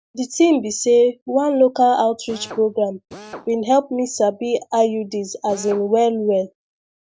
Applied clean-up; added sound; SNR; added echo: none; Drill; 19 dB; none.